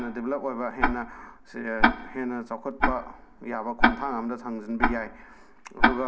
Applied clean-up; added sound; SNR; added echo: none; Tick-tock; -4 dB; none.